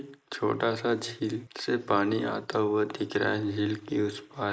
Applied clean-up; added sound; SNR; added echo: neural mask model Resemble Enhance denoiser.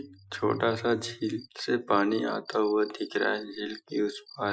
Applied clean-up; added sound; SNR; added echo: classical method Wiener filter.